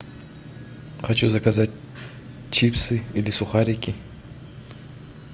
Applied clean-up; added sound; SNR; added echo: none; none; none; none.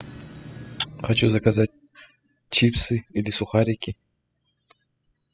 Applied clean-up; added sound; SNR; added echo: classical method spectral subtraction.